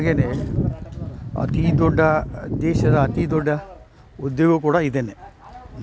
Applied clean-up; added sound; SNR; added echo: none; none; none; none.